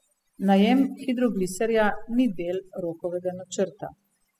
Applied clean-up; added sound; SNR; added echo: classical method spectral subtraction.